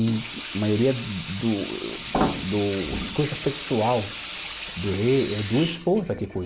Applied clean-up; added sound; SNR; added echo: none; Sink (filling or washing) / Water tap, faucet; 11 dB; none.